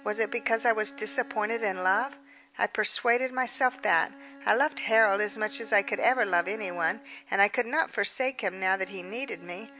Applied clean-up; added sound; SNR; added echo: none; Bowed string instrument; 20 dB; none.